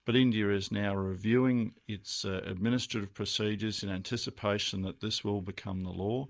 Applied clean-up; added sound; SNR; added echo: neural mask model Resemble Enhance denoiser.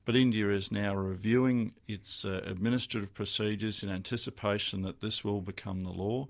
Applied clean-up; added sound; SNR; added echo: none; none; none; none.